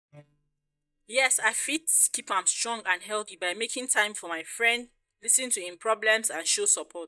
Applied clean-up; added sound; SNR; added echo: neural mask model DeepFilterNet 3.